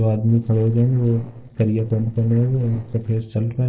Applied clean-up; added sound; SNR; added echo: neural separator model SepFormer DNS4.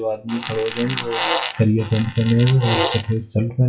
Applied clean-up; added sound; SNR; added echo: classical method WPE with log-MMSE.